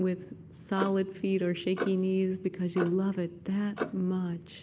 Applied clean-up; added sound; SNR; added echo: none; Clock; 11 dB; none.